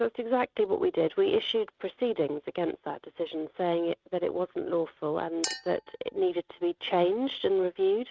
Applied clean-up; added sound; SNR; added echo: neural mask model RNNoise.